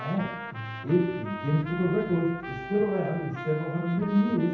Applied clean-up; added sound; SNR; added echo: none; Trumpet; 11 dB; reverberation time 0.9 s.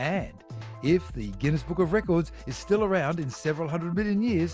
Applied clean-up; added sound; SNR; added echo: none; none; none; none.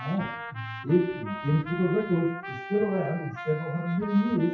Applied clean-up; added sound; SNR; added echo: classical method WPE with log-MMSE.